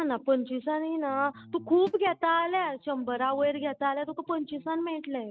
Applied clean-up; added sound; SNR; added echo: neural mask model RNNoise.